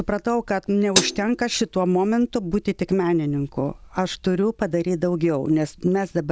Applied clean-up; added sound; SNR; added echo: none; Hi-hat; 5 dB; none.